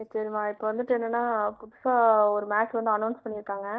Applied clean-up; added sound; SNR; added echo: neural mask model DeepFilterNet 3.